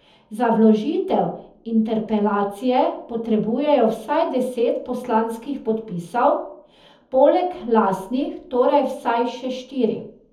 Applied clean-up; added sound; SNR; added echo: none; none; none; reverberation time 0.7 s.